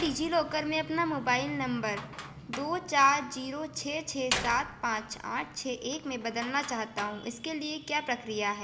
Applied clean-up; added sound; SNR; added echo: none; Slam; 12 dB; none.